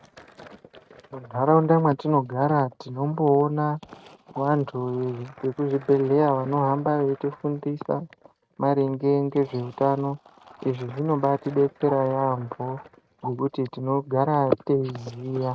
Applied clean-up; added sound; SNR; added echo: neural mask model RNNoise.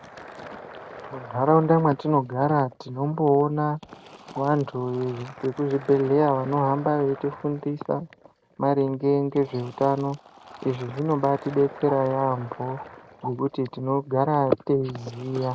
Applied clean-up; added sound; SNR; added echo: none; Fill (with liquid); 19 dB; none.